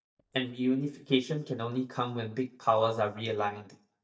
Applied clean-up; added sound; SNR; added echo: neural mask model DeepFilterNet 3.